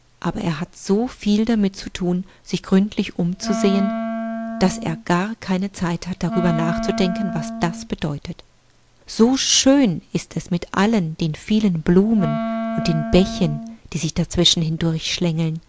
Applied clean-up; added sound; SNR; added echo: none; Wind instrument, woodwind instrument; 6 dB; none.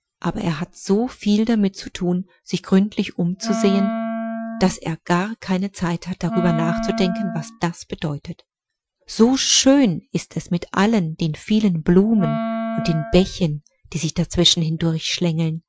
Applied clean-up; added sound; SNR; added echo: classical method Wiener filter.